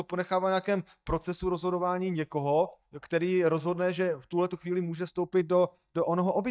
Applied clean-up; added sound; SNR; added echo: neural mask model DeepFilterNet 3.